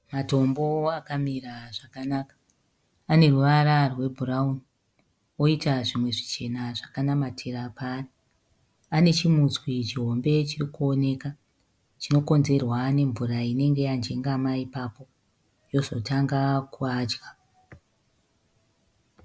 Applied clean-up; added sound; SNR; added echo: none; none; none; none.